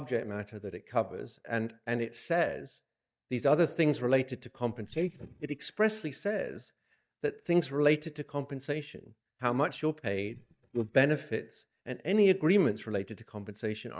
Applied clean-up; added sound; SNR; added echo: neural mask model DeepFilterNet 3.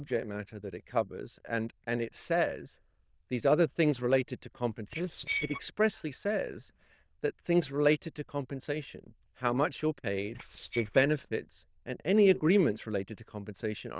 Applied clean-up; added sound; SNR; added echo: neural diffusion model UNIVERSE++.